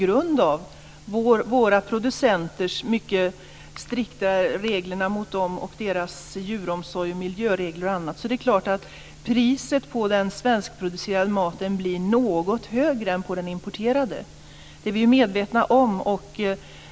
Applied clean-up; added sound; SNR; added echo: none; none; none; none.